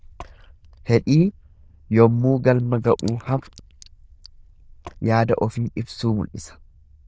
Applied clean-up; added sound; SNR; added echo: neural diffusion model UNIVERSE++.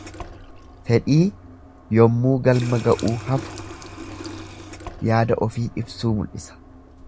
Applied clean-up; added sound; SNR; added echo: none; Water tap, faucet; 16 dB; none.